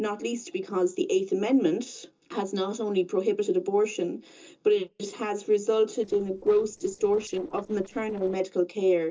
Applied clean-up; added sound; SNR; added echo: neural separator model SepFormer DNS4.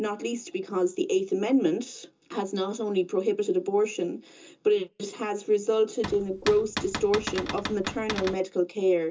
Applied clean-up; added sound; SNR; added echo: none; Cupboard open or close / Door; 7 dB; reverberation time 0.2 s.